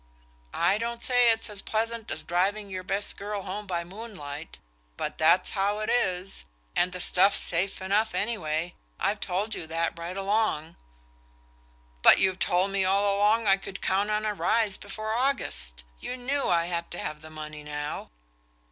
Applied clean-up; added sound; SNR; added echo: none; none; none; none.